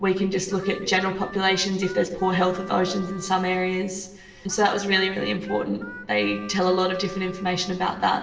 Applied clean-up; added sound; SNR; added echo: none; Harmonica; 18 dB; reverberation time 0.8 s.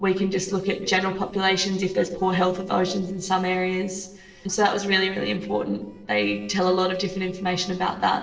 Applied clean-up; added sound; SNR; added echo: neural separator model SepFormer DNS4.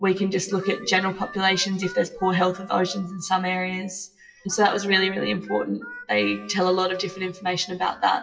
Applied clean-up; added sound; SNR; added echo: classical method WPE with log-MMSE.